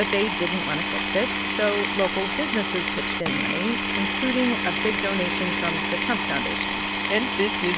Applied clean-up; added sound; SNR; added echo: none; Power tool; -3 dB; none.